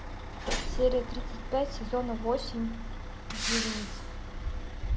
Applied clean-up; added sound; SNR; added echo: none; Truck; 0 dB; none.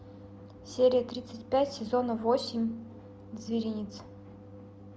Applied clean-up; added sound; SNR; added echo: none; none; none; none.